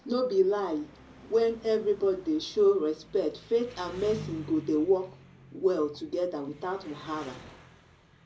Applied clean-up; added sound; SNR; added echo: none; Engine; 19 dB; reverberation time 0.4 s.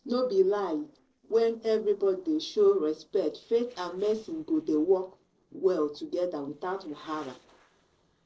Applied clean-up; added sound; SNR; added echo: neural separator model SepFormer DNS4.